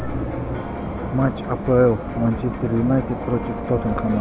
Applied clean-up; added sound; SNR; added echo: none; none; none; none.